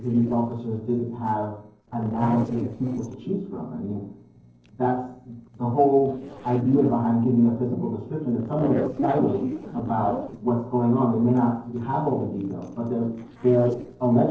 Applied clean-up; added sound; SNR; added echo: neural separator model SepFormer DNS4.